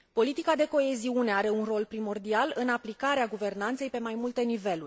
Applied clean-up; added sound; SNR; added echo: none; none; none; none.